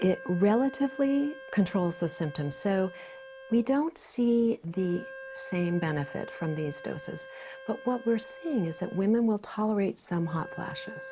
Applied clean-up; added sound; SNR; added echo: none; Wind instrument, woodwind instrument; 16 dB; none.